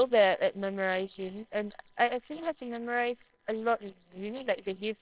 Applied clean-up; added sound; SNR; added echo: neural separator model SepFormer WHAMR!.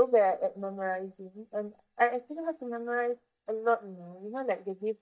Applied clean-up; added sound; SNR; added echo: neural mask model DeepFilterNet 3.